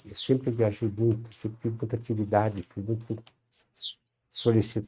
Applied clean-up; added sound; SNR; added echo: neural mask model RNNoise.